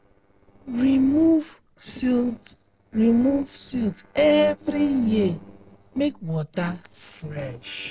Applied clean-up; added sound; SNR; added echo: neural separator model SepFormer DNS4.